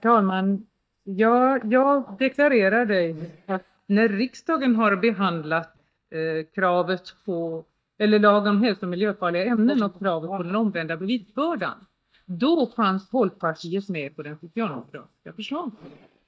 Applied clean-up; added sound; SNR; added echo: neural mask model DeepFilterNet 3.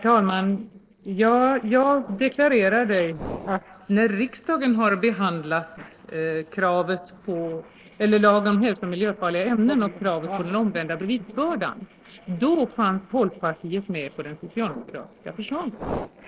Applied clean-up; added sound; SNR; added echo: neural separator model SepFormer DNS4.